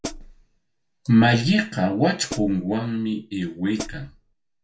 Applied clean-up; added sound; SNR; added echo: none; Hi-hat; 12 dB; reverberation time 0.2 s.